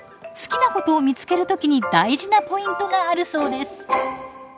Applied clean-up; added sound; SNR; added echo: none; none; none; none.